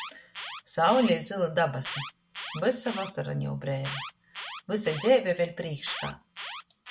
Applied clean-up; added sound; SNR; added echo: none; Alarm; 12 dB; none.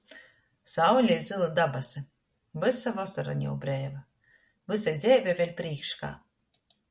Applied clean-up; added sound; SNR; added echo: none; none; none; none.